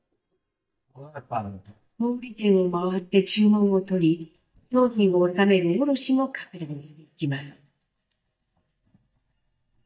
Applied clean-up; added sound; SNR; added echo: neural mask model DeepFilterNet 3.